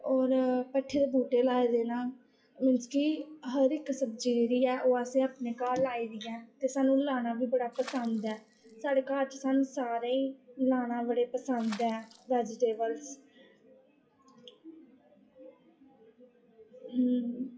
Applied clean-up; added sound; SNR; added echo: classical method WPE with log-MMSE.